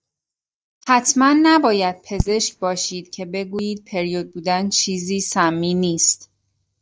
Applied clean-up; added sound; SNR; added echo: neural mask model DeepFilterNet 3.